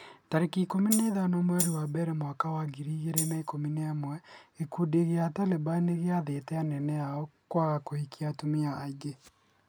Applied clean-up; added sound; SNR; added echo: none; Tambourine; 5 dB; none.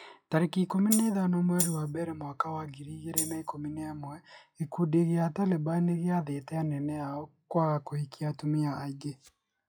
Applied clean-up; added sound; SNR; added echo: classical method log-MMSE.